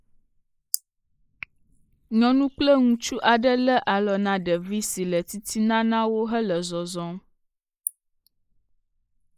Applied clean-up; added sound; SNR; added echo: neural mask model Resemble Enhance denoiser.